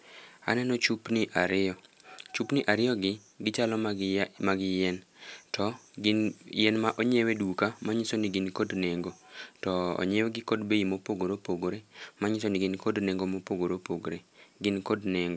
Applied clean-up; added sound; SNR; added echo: none; none; none; none.